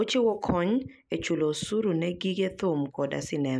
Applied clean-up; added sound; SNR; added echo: neural mask model Resemble Enhance denoiser.